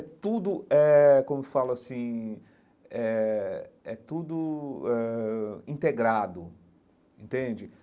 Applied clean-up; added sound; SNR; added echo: none; none; none; none.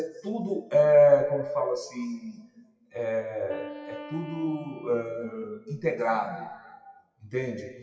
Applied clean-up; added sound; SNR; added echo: classical method WPE with log-MMSE.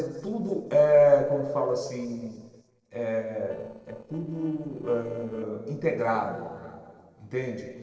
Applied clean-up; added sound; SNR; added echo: neural separator model SepFormer DNS4.